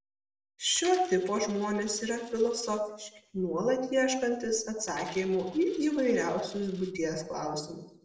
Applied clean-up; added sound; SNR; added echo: neural separator model SepFormer DNS4.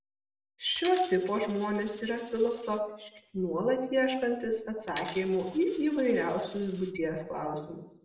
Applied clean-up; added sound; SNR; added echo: none; Coin (dropping); 16 dB; reverberation time 0.7 s.